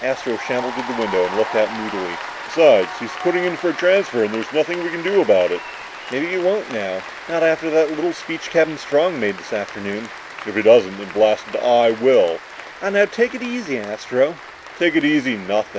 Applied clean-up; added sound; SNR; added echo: none; Applause / Cheering; 13 dB; none.